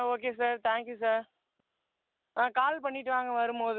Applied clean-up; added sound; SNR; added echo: none; none; none; none.